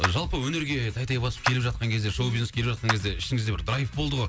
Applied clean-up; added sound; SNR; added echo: none; Clapping; 9 dB; none.